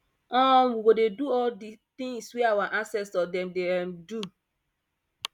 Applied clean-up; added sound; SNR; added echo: none; none; none; none.